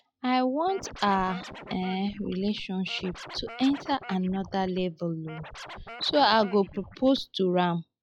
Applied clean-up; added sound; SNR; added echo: classical method log-MMSE.